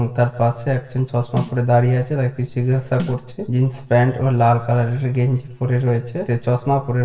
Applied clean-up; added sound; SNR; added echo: none; Snare drum; 15 dB; reverberation time 0.8 s.